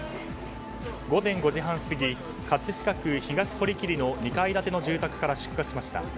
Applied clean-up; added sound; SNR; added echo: none; Cough; 20 dB; none.